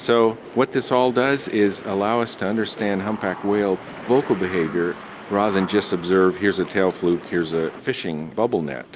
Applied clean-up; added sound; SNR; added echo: none; none; none; none.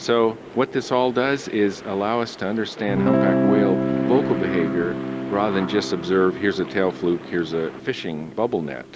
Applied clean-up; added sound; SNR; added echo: none; Guitar; 4 dB; none.